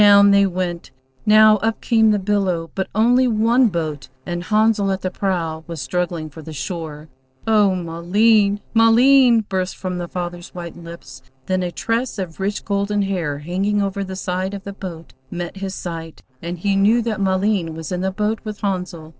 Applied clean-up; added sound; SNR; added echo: neural separator model SepFormer DNS4.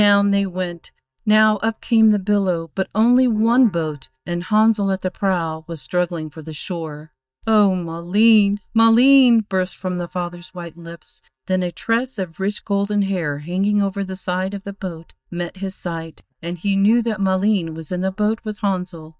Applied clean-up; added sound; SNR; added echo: neural mask model DeepFilterNet 3.